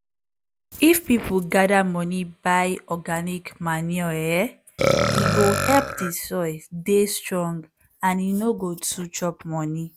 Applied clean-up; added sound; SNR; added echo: none; Burping, eructation; 1 dB; none.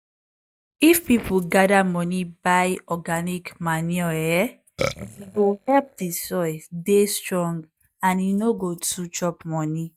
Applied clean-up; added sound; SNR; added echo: neural mask model DeepFilterNet 3.